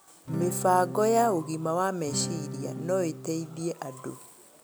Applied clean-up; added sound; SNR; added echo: none; Acoustic guitar / Strum; 9 dB; none.